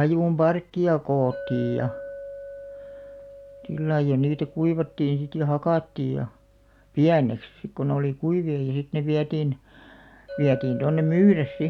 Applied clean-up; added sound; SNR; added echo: none; Chink, clink; 17 dB; none.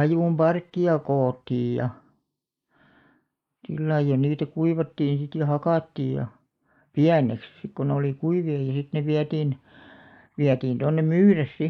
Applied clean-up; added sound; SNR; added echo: neural mask model Resemble Enhance denoiser.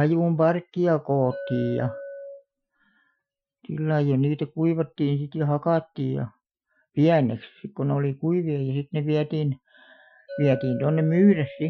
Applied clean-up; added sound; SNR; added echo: classical method Wiener filter.